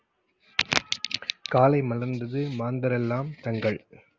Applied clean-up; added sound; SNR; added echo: none; none; none; none.